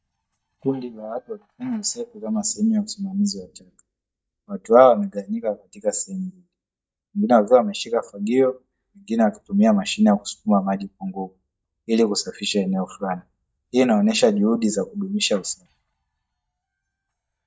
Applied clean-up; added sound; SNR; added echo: neural mask model DeepFilterNet 3.